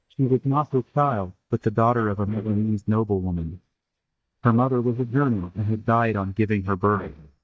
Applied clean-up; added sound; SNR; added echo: neural mask model DeepFilterNet 3.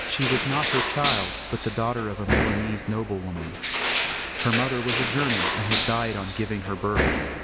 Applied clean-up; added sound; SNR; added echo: none; Crushing; -4 dB; none.